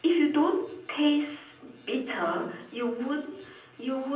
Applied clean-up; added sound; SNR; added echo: none; none; none; reverberation time 0.6 s.